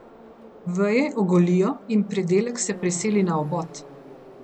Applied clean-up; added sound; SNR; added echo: none; Subway, metro, underground; 20 dB; none.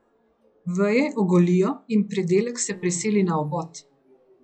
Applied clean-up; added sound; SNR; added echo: classical method log-MMSE.